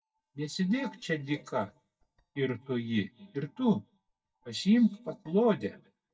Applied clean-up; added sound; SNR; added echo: neural mask model DeepFilterNet 3.